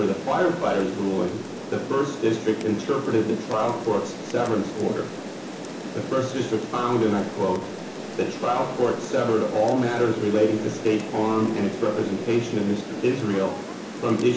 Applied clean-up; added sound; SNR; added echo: none; Rain; 10 dB; reverberation time 0.7 s.